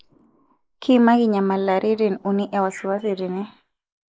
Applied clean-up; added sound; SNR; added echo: neural mask model Resemble Enhance denoiser.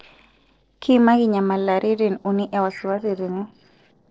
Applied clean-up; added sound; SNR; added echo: neural separator model SepFormer DNS4.